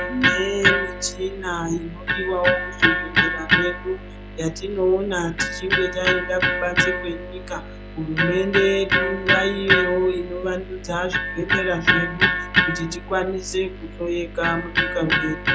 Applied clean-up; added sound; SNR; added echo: none; Electric guitar; -1 dB; none.